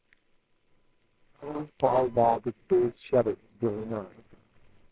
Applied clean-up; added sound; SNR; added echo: neural separator model SepFormer WHAMR!.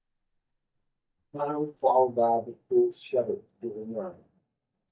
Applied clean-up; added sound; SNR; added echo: neural mask model DeepFilterNet 3.